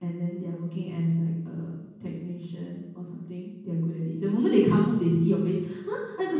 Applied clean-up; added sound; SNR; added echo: none; none; none; reverberation time 1.2 s.